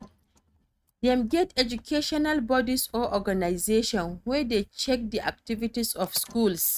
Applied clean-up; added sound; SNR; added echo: neural mask model RNNoise.